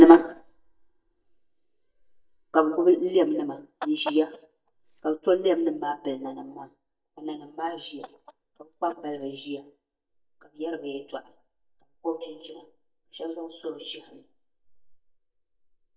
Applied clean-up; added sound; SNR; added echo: neural mask model DeepFilterNet 3.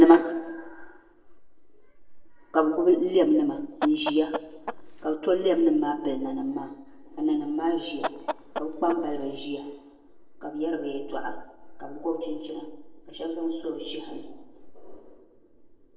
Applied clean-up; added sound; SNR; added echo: neural separator model SepFormer DNS4.